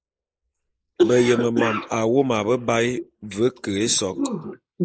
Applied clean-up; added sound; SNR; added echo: neural mask model Resemble Enhance denoiser.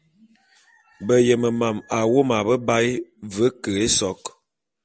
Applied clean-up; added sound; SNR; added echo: none; none; none; none.